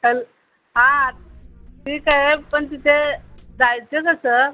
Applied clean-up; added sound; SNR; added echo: none; Hands; 19 dB; none.